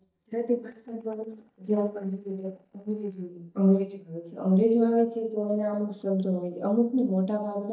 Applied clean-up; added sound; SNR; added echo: neural mask model DeepFilterNet 3.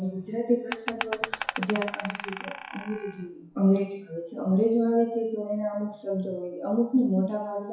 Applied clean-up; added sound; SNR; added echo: classical method WPE with log-MMSE.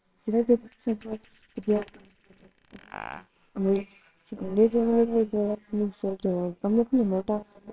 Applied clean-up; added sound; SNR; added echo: neural separator model SepFormer WHAMR!.